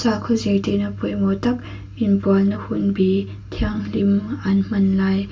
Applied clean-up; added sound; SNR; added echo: none; none; none; reverberation time 0.2 s.